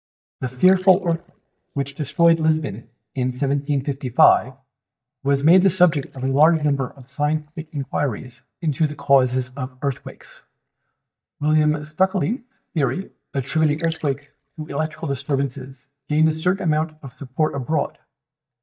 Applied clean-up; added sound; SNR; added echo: neural mask model DeepFilterNet 3.